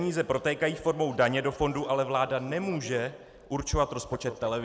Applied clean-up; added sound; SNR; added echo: none; none; none; none.